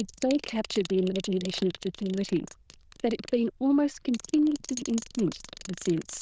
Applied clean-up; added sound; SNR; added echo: neural diffusion model UNIVERSE++.